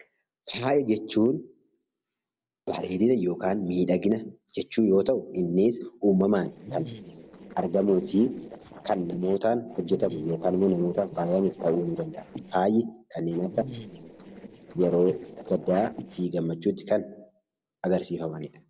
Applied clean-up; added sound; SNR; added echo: neural separator model SepFormer DNS4.